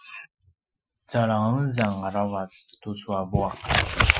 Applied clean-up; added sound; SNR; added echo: classical method Wiener filter.